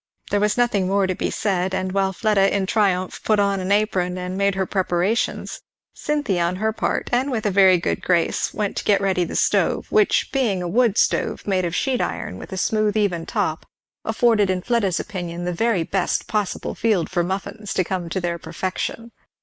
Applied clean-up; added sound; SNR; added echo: neural mask model Resemble Enhance denoiser.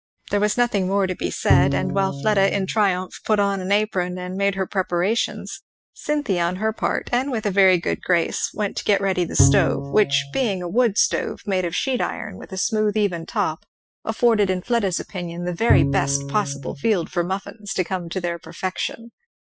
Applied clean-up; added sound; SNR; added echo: classical method Wiener filter.